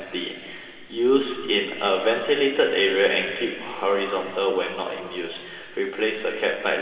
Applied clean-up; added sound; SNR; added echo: none; none; none; reverberation time 2.3 s.